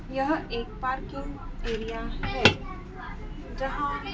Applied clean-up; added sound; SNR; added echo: none; none; none; none.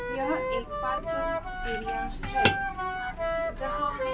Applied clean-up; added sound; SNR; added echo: none; Wind instrument, woodwind instrument; -2 dB; none.